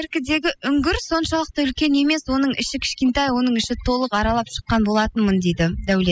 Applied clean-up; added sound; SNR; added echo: classical method spectral subtraction.